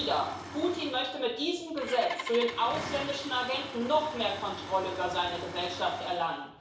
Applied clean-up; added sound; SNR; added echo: none; Engine starting; 10 dB; reverberation time 0.6 s.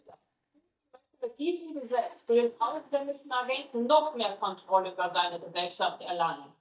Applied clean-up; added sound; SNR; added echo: neural mask model DeepFilterNet 3.